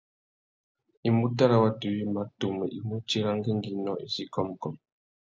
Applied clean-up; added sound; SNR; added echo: none; none; none; none.